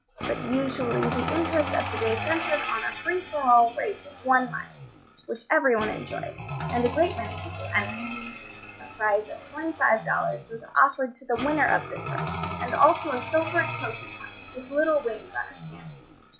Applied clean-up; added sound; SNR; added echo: classical method log-MMSE.